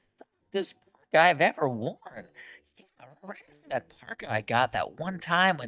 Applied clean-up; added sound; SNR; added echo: neural mask model DeepFilterNet 3.